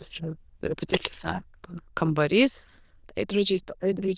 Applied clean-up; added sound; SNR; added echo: neural diffusion model UNIVERSE++.